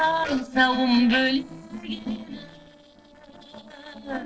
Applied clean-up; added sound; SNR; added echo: neural separator model SepFormer DNS4.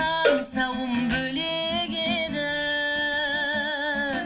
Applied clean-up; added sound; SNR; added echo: none; Cowbell; 4 dB; reverberation time 0.6 s.